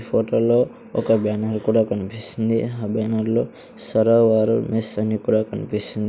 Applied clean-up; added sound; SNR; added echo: none; none; none; none.